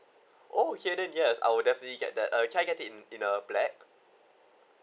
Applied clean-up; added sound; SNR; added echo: none; none; none; none.